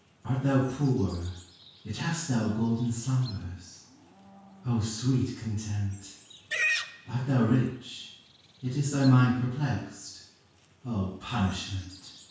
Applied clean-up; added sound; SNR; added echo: none; Livestock, farm animals, working animals; 13 dB; reverberation time 0.6 s.